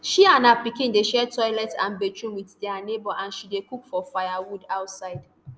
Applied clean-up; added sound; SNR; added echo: none; none; none; none.